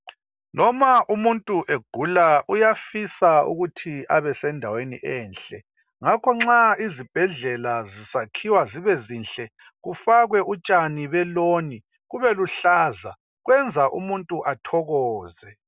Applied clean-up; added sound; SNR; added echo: none; none; none; none.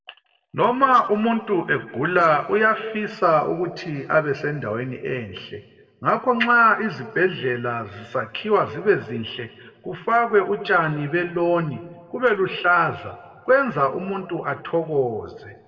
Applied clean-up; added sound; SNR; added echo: none; none; none; reverberation time 1.0 s.